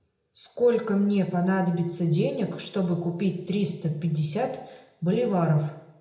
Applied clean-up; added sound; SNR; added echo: none; none; none; reverberation time 0.8 s.